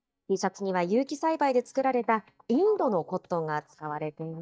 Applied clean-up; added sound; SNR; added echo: neural mask model DeepFilterNet 3.